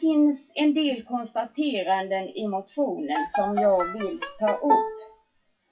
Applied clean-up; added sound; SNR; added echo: classical method WPE with log-MMSE.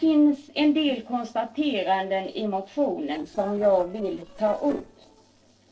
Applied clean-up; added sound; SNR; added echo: neural separator model SepFormer DNS4.